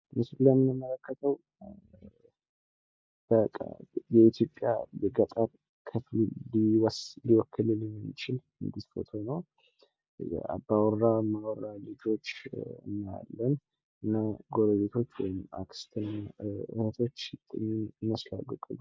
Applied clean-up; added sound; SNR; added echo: none; none; none; none.